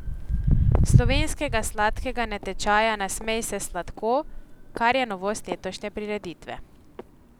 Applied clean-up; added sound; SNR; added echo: none; Walk, footsteps; -1 dB; none.